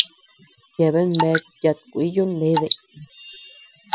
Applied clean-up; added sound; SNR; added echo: none; Drip / Water; 7 dB; none.